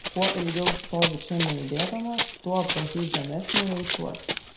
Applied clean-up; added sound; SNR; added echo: none; Run; -5 dB; reverberation time 0.4 s.